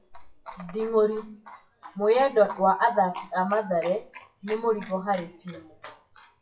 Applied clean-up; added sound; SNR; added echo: classical method WPE with log-MMSE.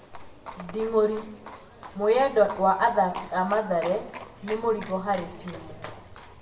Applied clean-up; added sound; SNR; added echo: none; Livestock, farm animals, working animals; 16 dB; reverberation time 0.7 s.